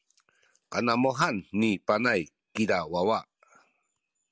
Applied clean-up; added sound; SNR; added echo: none; none; none; none.